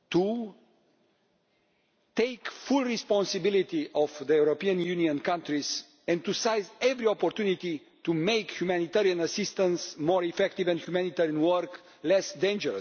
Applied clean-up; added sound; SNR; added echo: none; none; none; none.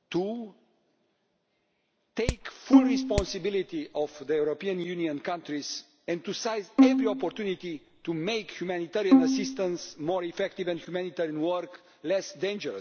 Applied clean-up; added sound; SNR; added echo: none; Hammer + Bowed string instrument; -5 dB; none.